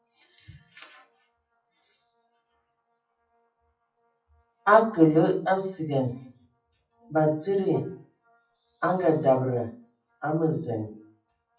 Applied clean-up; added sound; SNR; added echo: classical method WPE with log-MMSE.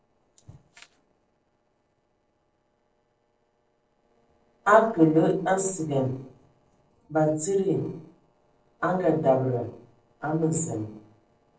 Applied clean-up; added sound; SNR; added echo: neural separator model SepFormer DNS4.